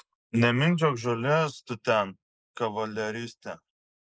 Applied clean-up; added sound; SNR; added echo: neural mask model Resemble Enhance denoiser.